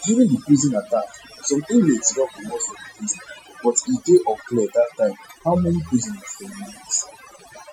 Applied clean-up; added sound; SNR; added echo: classical method Wiener filter.